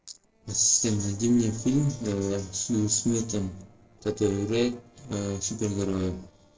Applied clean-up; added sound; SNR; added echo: neural separator model SepFormer DNS4.